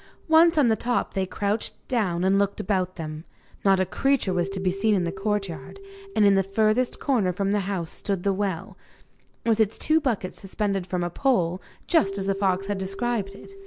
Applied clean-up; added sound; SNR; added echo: none; Keyboard (musical); 15 dB; none.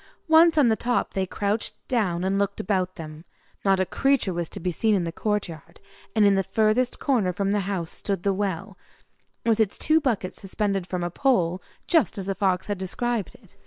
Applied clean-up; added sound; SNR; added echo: neural separator model SepFormer WHAM!.